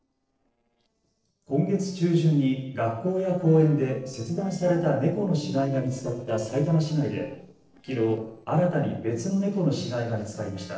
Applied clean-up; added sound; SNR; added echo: neural separator model SepFormer DNS4.